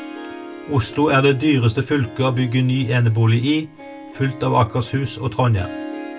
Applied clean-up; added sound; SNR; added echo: none; Harp; 16 dB; reverberation time 0.1 s.